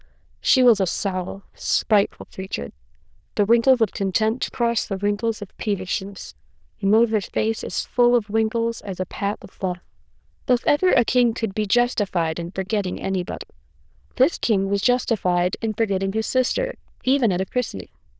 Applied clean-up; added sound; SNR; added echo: neural diffusion model UNIVERSE++.